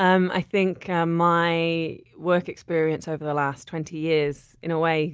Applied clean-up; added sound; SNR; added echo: none; none; none; none.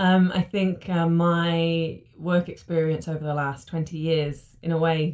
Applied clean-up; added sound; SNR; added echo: none; none; none; reverberation time 0.2 s.